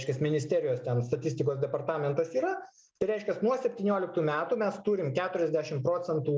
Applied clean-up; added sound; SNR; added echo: none; none; none; none.